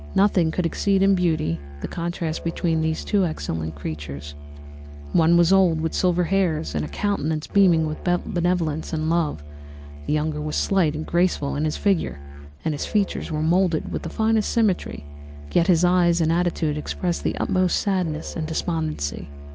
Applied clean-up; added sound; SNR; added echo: none; Musical instrument; 13 dB; none.